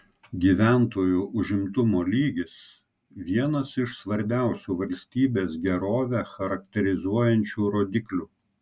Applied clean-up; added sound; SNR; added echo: none; none; none; none.